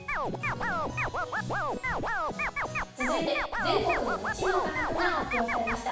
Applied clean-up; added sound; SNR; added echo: none; Scratching (performance technique); -1 dB; reverberation time 0.7 s.